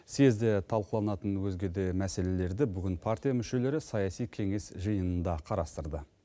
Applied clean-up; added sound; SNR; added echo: none; none; none; none.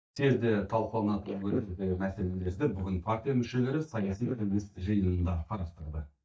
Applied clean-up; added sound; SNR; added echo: neural mask model DeepFilterNet 3.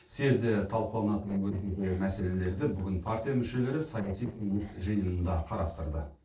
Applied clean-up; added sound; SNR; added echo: neural separator model SepFormer DNS4.